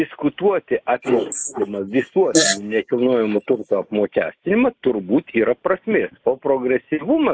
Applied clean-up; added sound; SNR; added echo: neural mask model Resemble Enhance denoiser.